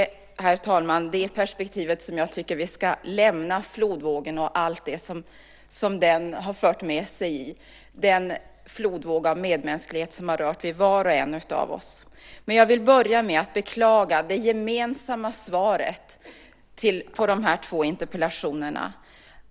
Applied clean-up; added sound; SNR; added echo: none; none; none; none.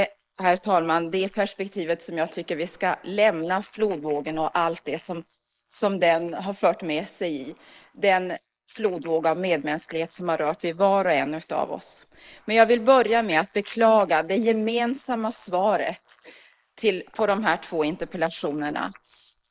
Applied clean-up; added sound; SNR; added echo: neural mask model Resemble Enhance denoiser.